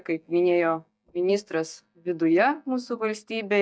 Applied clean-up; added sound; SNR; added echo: neural mask model DeepFilterNet 3.